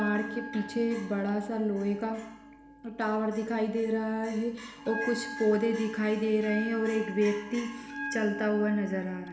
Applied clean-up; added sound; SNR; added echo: none; Bell; 12 dB; reverberation time 0.9 s.